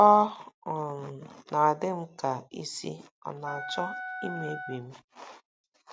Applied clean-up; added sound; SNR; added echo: none; Wind instrument, woodwind instrument; 9 dB; none.